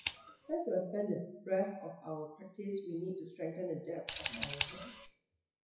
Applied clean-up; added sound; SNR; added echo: classical method WPE with log-MMSE.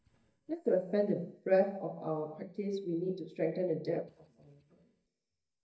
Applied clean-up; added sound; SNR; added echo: neural mask model DeepFilterNet 3.